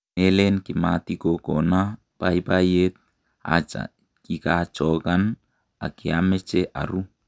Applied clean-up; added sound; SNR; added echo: none; none; none; none.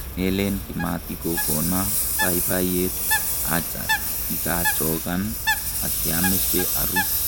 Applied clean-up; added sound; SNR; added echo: none; Bird + Engine; -3 dB; none.